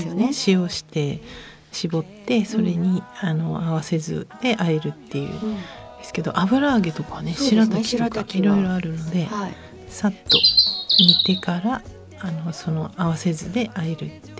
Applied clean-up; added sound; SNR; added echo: none; Bird; -5 dB; none.